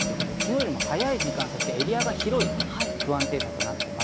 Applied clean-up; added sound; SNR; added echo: none; Clock; 0 dB; none.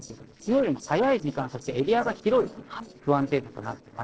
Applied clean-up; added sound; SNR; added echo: neural separator model SepFormer DNS4.